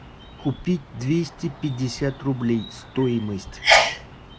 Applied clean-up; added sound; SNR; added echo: none; Sneeze; 1 dB; none.